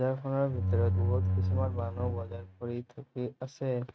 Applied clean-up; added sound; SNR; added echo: neural mask model RNNoise.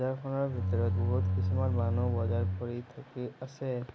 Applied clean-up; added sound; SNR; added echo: none; Bowed string instrument; -5 dB; none.